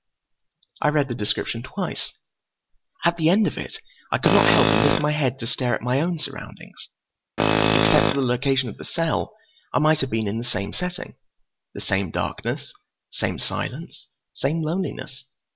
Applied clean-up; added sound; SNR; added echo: none; Tools; -4 dB; none.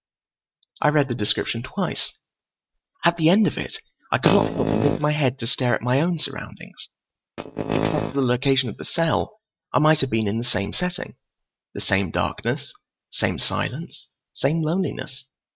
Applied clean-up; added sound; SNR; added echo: neural mask model RNNoise.